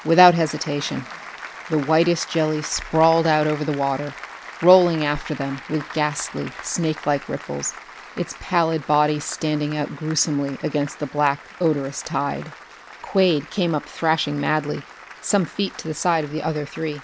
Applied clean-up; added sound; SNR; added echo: none; Applause; 16 dB; none.